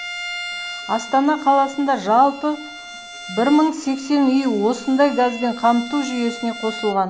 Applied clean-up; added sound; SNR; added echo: none; Bowed string instrument; 14 dB; none.